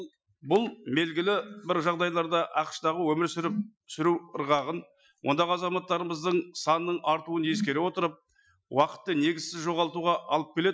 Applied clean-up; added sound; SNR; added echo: classical method Wiener filter.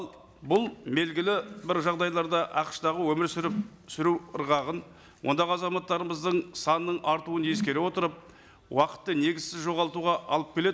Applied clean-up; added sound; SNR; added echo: none; Whoosh, swoosh, swish; 11 dB; none.